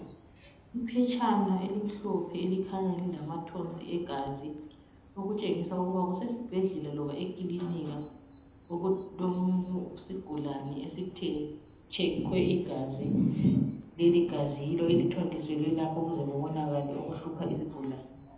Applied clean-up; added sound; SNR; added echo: none; Bird vocalization, bird call, bird song; 19 dB; reverberation time 0.8 s.